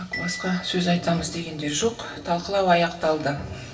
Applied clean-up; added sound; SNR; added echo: none; Glockenspiel; 17 dB; reverberation time 0.2 s.